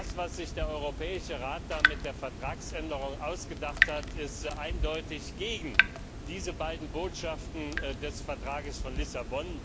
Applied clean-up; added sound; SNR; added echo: none; Drip / Water tap, faucet; -3 dB; none.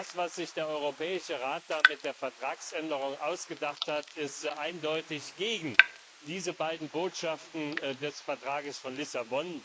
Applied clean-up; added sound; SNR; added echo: neural mask model Resemble Enhance denoiser.